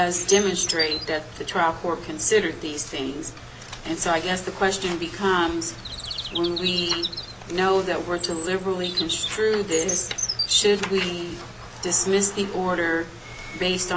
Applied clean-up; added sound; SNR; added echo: none; Bird vocalization, bird call, bird song; 9 dB; none.